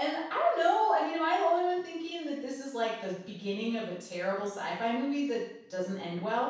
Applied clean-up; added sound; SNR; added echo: none; none; none; reverberation time 0.7 s.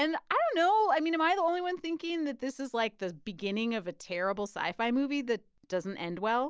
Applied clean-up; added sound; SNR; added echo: none; none; none; none.